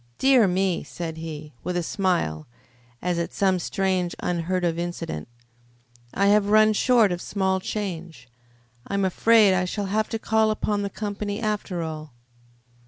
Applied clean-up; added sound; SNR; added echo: none; none; none; none.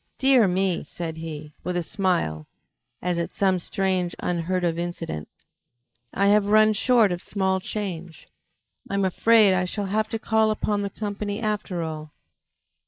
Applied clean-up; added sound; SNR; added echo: neural mask model Resemble Enhance denoiser.